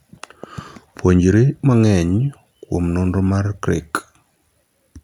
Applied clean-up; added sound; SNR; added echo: none; none; none; none.